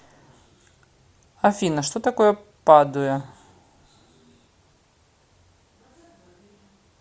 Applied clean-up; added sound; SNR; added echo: none; none; none; none.